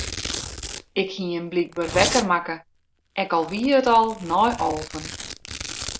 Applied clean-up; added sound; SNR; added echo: none; Domestic sounds, home sounds; 9 dB; none.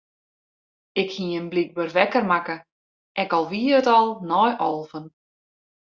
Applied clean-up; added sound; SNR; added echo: none; none; none; none.